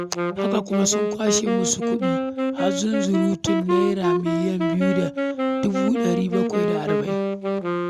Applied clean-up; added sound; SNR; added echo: none; Wind instrument, woodwind instrument; -2 dB; none.